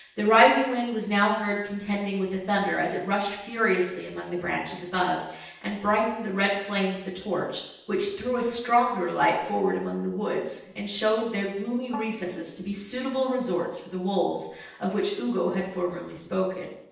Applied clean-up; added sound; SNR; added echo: neural separator model SepFormer DNS4.